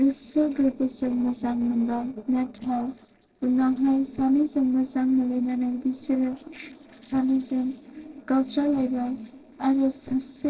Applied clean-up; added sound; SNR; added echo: neural separator model SepFormer DNS4.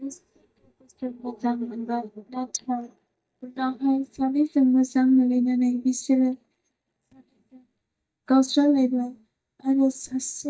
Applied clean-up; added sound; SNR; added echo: neural mask model DeepFilterNet 3.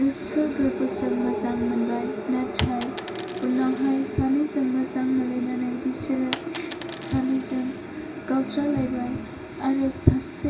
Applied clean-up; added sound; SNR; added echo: none; Coin (dropping); 10 dB; reverberation time 0.2 s.